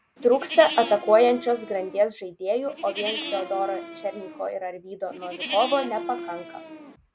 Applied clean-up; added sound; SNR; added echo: none; Livestock, farm animals, working animals; 10 dB; none.